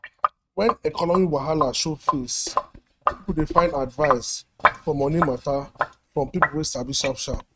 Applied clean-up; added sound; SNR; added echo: neural mask model RNNoise.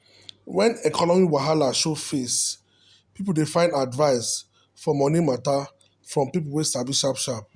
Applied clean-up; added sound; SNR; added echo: none; none; none; none.